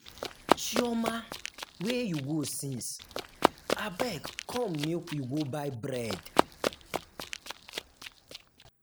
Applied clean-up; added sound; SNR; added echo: none; Run; -1 dB; none.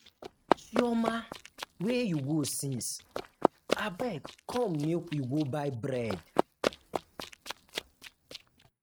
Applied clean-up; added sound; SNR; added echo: neural mask model RNNoise.